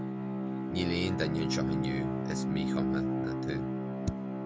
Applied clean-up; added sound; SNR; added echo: none; Bowed string instrument; -5 dB; none.